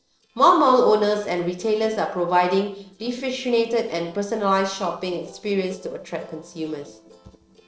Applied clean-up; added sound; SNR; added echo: neural separator model SepFormer DNS4.